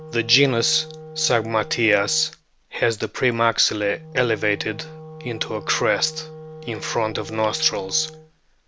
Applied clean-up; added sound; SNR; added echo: none; Wind instrument, woodwind instrument; 16 dB; none.